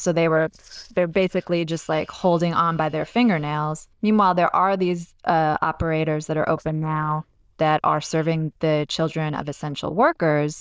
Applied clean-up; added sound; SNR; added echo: neural diffusion model UNIVERSE++.